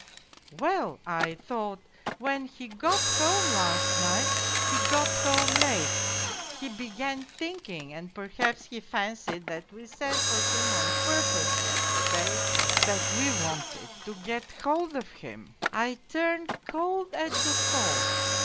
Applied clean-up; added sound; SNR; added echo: none; Mechanisms; -3 dB; none.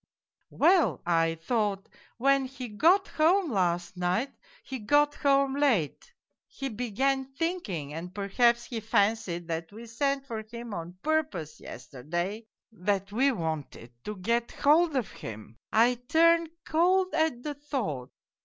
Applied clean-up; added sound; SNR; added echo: none; none; none; none.